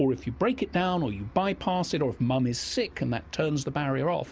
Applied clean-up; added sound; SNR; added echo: none; none; none; none.